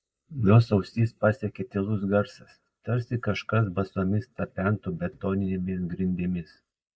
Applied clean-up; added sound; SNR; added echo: neural mask model Resemble Enhance denoiser.